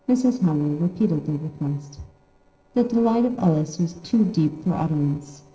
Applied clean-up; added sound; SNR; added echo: neural separator model SepFormer DNS4.